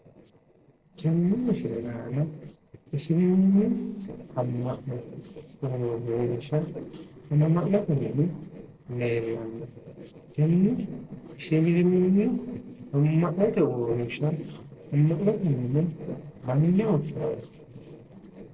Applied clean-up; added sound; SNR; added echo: neural separator model SepFormer DNS4.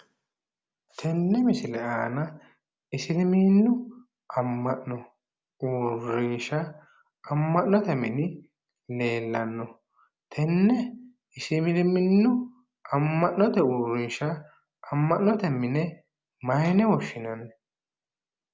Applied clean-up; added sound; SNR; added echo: none; none; none; none.